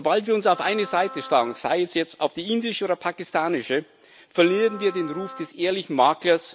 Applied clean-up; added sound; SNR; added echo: none; Wind instrument, woodwind instrument; 18 dB; none.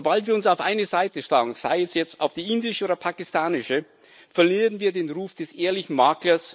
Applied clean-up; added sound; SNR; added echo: neural mask model Resemble Enhance denoiser.